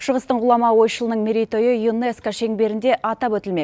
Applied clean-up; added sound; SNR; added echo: none; none; none; none.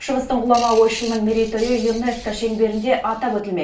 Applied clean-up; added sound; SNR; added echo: none; Bird; 17 dB; reverberation time 0.4 s.